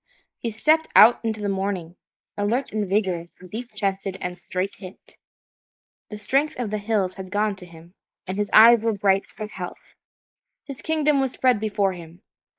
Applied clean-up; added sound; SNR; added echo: neural mask model Resemble Enhance denoiser.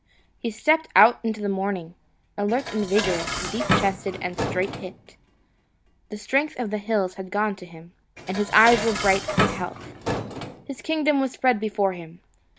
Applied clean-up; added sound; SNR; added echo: none; Dishes, pots, and pans; 7 dB; none.